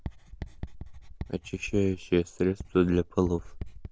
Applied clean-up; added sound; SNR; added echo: none; Writing; 12 dB; none.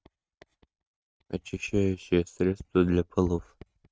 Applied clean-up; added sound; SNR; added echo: neural mask model RNNoise.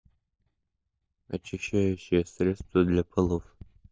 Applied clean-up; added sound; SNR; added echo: neural mask model DeepFilterNet 3.